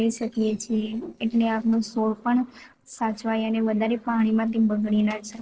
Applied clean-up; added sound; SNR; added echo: neural separator model SepFormer DNS4.